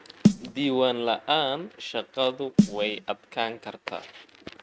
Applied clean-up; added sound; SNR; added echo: neural mask model RNNoise.